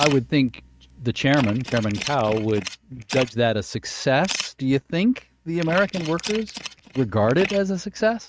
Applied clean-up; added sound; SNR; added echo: neural mask model RNNoise.